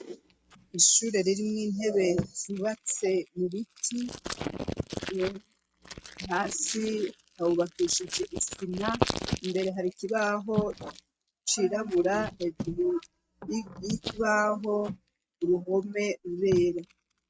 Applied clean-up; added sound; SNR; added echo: neural mask model RNNoise.